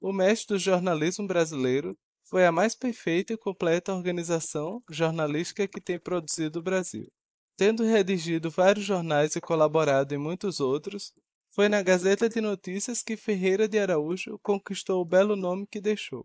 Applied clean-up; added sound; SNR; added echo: neural mask model Resemble Enhance denoiser.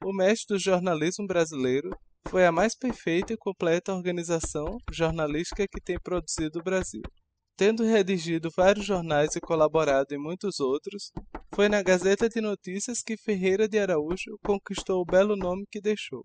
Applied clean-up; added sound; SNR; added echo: classical method spectral subtraction.